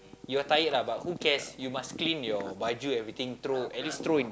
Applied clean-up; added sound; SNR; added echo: none; Livestock, farm animals, working animals; 20 dB; none.